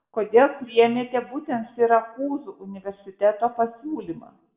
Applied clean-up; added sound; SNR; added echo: none; none; none; reverberation time 0.5 s.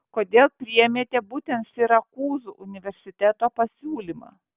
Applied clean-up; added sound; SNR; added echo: none; none; none; none.